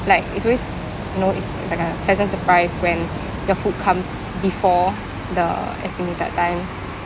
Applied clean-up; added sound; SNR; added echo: none; none; none; none.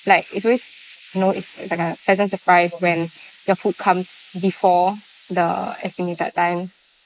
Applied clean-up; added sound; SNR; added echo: neural mask model Resemble Enhance denoiser.